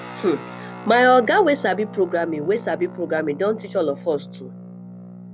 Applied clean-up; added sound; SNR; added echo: none; Guitar; 15 dB; none.